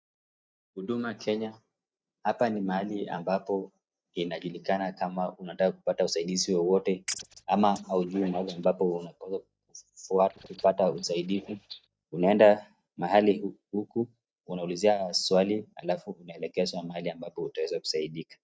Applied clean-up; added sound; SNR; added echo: neural mask model DeepFilterNet 3.